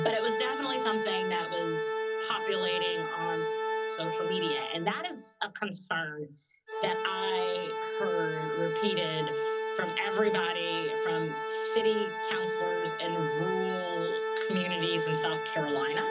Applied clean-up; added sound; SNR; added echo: none; Organ; -2 dB; reverberation time 0.4 s.